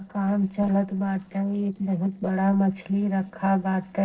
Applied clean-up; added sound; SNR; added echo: neural separator model SepFormer DNS4.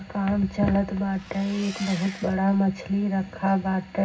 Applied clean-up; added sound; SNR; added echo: none; Engine; 16 dB; reverberation time 0.4 s.